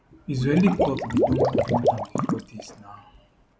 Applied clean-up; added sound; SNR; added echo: none; Water / Liquid; -1 dB; none.